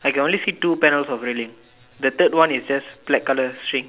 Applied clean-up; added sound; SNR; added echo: none; none; none; none.